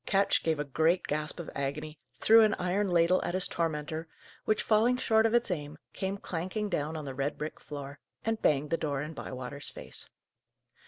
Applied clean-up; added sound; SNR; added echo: none; none; none; none.